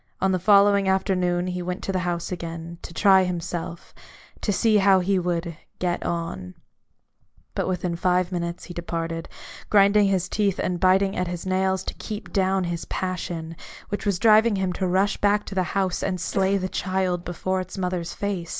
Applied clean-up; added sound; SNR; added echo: neural mask model Resemble Enhance denoiser.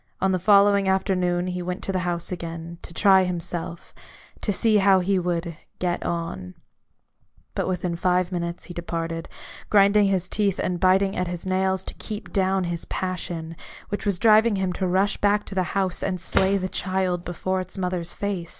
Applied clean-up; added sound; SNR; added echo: none; Drawer open or close; 7 dB; none.